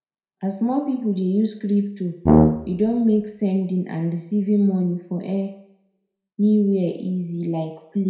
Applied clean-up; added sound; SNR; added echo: none; Brass instrument; -3 dB; reverberation time 0.5 s.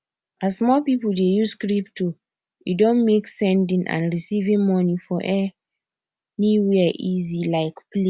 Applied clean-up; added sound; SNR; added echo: none; none; none; none.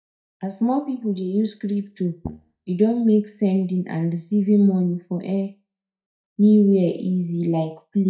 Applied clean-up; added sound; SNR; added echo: neural mask model DeepFilterNet 3.